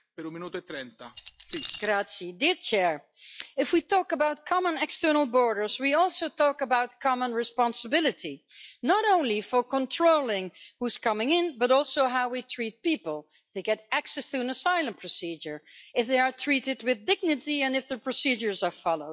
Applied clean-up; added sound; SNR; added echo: classical method log-MMSE.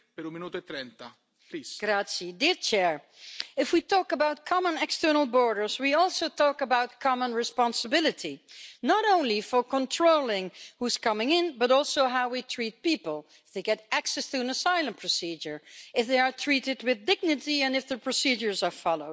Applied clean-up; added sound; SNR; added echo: none; none; none; none.